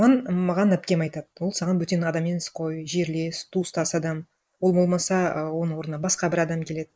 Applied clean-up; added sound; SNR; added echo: neural mask model Resemble Enhance denoiser.